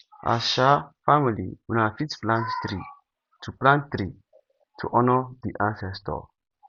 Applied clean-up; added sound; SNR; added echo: none; none; none; none.